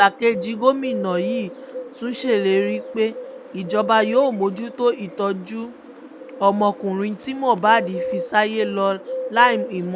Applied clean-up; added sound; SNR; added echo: none; Bird; 10 dB; none.